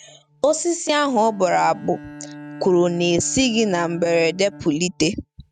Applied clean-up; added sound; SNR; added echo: neural mask model RNNoise.